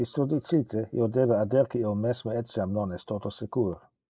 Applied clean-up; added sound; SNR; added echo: neural mask model Resemble Enhance denoiser.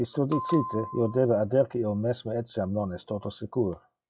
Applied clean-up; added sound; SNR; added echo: classical method log-MMSE.